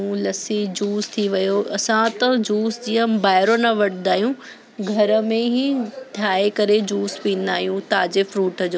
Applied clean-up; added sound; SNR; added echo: none; none; none; none.